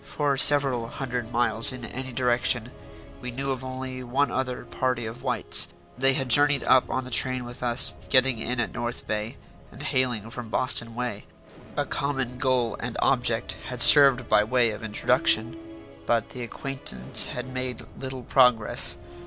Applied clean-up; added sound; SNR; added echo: none; Explosion + Musical instrument; 16 dB; none.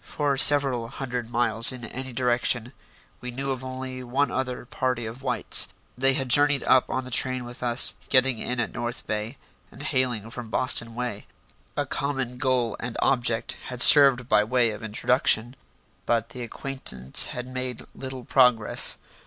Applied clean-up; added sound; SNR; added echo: none; none; none; none.